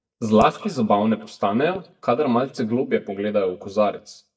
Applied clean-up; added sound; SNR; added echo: neural mask model DeepFilterNet 3.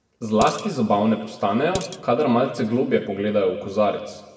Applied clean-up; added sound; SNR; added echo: none; Dishes, pots, and pans; 14 dB; reverberation time 1.5 s.